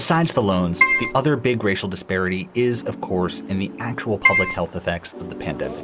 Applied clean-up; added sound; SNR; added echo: none; Keyboard (musical); -5 dB; none.